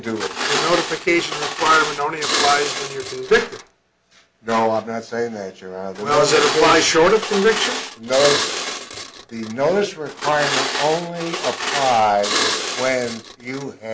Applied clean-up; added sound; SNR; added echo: none; Glass; 4 dB; none.